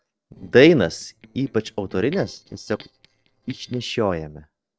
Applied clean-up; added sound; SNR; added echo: neural separator model SepFormer DNS4.